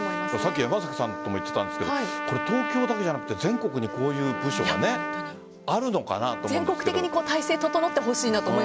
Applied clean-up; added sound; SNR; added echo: none; Trumpet; 6 dB; none.